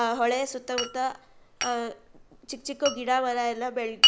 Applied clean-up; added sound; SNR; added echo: none; Glass; 1 dB; none.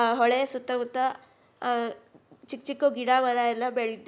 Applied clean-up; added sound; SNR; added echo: none; none; none; none.